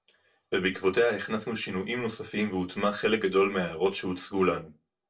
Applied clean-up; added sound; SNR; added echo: none; none; none; reverberation time 0.2 s.